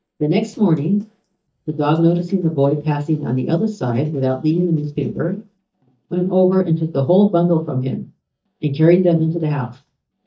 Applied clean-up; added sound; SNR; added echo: neural mask model DeepFilterNet 3.